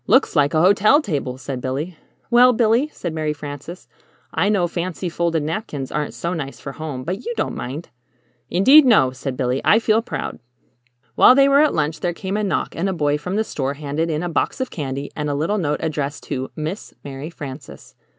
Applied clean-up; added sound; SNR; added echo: none; none; none; none.